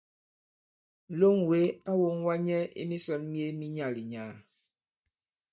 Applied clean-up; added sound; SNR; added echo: neural mask model DeepFilterNet 3.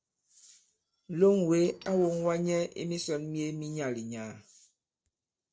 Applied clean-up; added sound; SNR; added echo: neural separator model SepFormer DNS4.